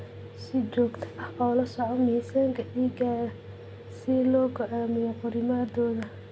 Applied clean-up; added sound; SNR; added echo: none; none; none; none.